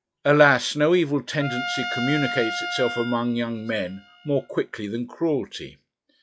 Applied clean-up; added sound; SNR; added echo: classical method log-MMSE.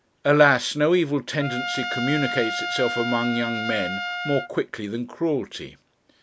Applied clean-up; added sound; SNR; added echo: none; Trumpet; 6 dB; none.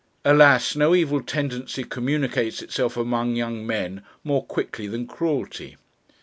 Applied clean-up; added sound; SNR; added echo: none; none; none; none.